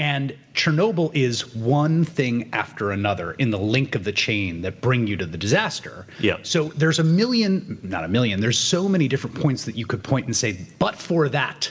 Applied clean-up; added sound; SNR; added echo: none; none; none; reverberation time 1.2 s.